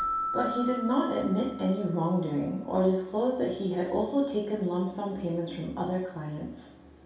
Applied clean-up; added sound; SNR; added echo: none; Keyboard (musical); 11 dB; reverberation time 0.6 s.